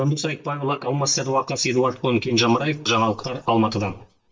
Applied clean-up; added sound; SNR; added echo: neural mask model DeepFilterNet 3.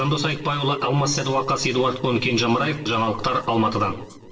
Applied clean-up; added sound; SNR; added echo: neural separator model SepFormer DNS4.